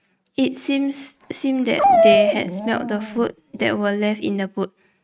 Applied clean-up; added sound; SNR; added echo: neural mask model RNNoise.